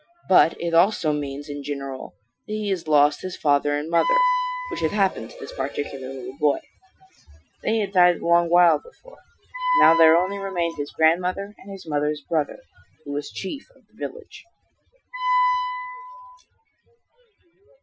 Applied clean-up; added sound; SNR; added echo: classical method Wiener filter.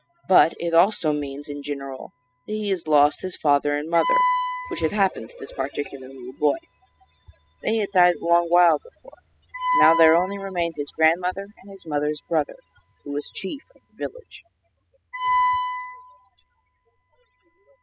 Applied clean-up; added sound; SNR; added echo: classical method spectral subtraction.